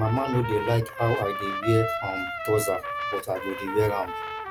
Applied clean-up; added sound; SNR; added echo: none; Trumpet; 5 dB; none.